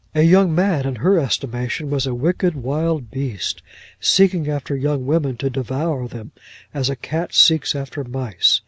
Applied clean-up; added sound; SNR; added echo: none; none; none; none.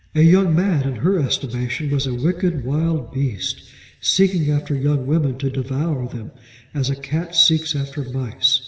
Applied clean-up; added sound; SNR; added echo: none; none; none; reverberation time 1.4 s.